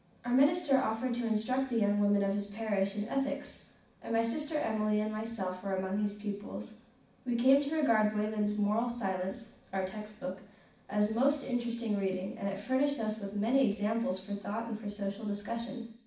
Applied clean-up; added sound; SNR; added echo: none; none; none; reverberation time 0.6 s.